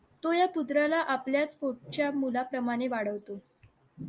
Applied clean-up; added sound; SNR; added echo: none; none; none; none.